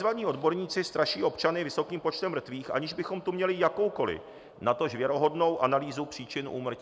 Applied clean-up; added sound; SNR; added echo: none; none; none; none.